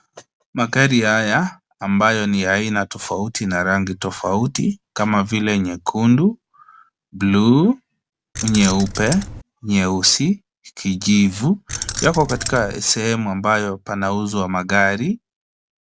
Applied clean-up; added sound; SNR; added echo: none; Keys jangling; 8 dB; none.